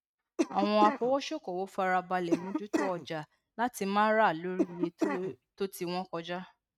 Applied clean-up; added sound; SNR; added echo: neural mask model RNNoise.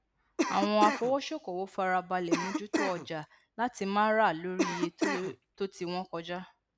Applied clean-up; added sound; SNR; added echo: none; Cough; 2 dB; none.